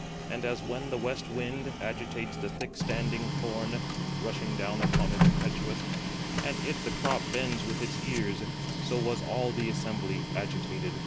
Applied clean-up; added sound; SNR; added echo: none; Printer; -3 dB; none.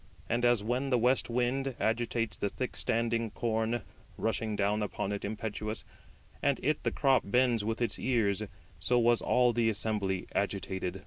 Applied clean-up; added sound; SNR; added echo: none; none; none; none.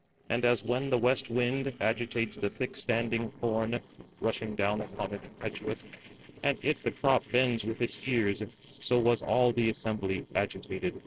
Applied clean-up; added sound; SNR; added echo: neural separator model SepFormer DNS4.